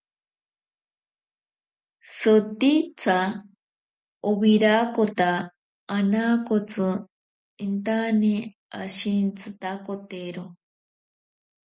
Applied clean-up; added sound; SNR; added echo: none; none; none; none.